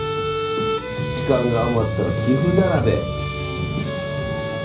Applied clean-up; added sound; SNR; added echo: none; Bowed string instrument; 6 dB; reverberation time 0.5 s.